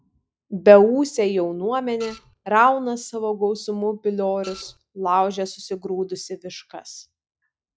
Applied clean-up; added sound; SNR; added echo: classical method log-MMSE.